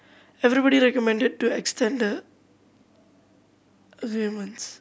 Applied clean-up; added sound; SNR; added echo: none; none; none; none.